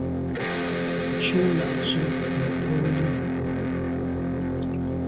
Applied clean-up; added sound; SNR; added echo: none; Electric guitar; -5 dB; none.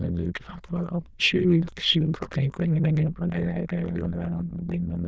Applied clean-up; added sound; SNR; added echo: neural diffusion model UNIVERSE++.